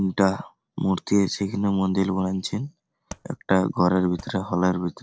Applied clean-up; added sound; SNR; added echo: neural separator model SepFormer DNS4.